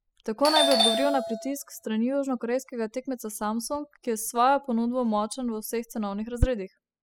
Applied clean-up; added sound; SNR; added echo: classical method spectral subtraction.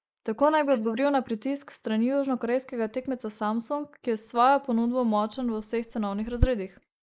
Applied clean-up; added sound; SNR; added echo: neural mask model Resemble Enhance denoiser.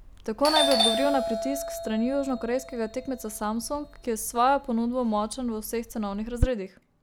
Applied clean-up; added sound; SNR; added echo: none; Doorbell; 4 dB; none.